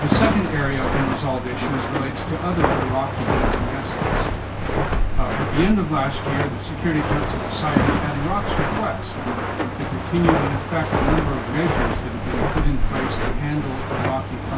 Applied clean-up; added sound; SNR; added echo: none; Walk, footsteps; -3 dB; reverberation time 0.2 s.